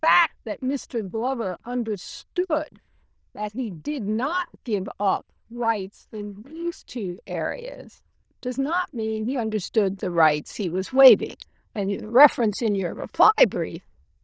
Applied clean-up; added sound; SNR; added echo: neural diffusion model UNIVERSE++.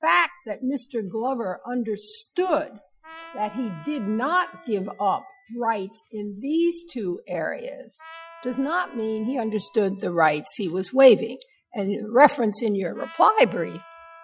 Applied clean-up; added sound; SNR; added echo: classical method Wiener filter.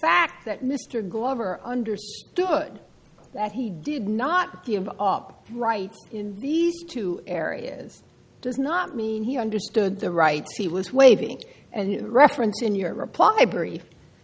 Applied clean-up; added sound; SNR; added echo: none; none; none; none.